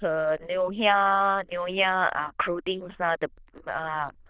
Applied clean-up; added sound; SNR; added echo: neural diffusion model UNIVERSE++.